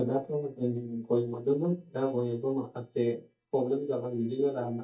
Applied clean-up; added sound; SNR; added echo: neural mask model DeepFilterNet 3.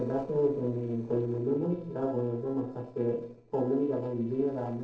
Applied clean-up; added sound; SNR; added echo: neural separator model SepFormer DNS4.